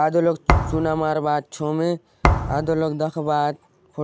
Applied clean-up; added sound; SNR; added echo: none; Thump, thud; 0 dB; none.